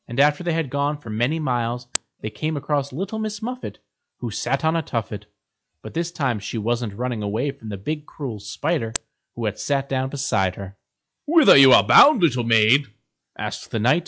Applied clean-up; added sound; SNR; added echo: classical method log-MMSE.